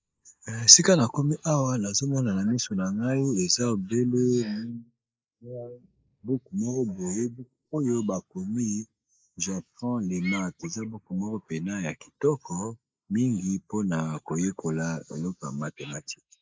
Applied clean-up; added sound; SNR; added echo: neural mask model Resemble Enhance denoiser.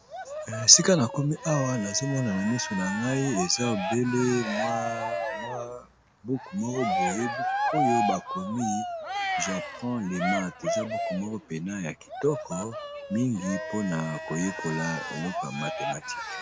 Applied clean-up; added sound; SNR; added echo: none; Cheering; 4 dB; none.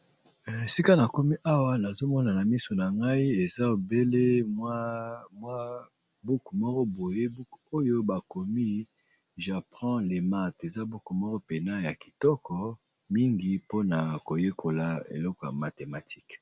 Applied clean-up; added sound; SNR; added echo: none; none; none; none.